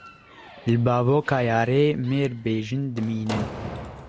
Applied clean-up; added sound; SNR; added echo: none; Slam; 14 dB; none.